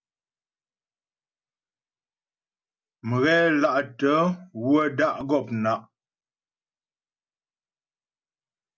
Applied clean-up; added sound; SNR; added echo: none; none; none; none.